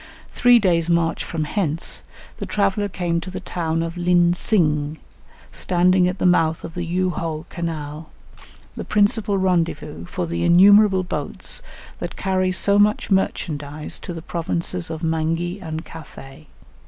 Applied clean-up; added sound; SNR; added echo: none; none; none; none.